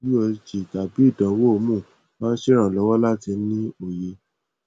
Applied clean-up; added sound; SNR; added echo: none; none; none; none.